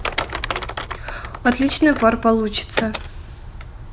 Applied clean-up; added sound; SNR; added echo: none; Typing; 9 dB; none.